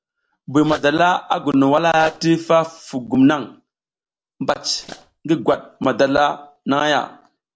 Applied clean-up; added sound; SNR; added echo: neural separator model SepFormer DNS4.